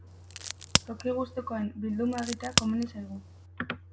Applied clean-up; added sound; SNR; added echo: none; Crack; 0 dB; none.